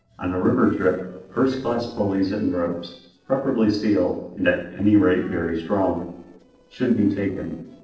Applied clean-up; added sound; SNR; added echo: neural separator model SepFormer DNS4.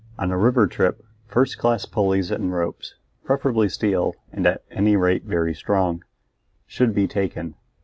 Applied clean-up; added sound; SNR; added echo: none; none; none; none.